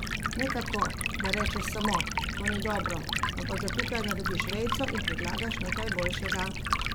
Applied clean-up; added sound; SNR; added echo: none; Stream; -4 dB; none.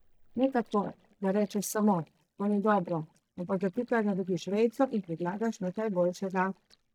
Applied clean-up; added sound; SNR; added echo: neural mask model DeepFilterNet 3.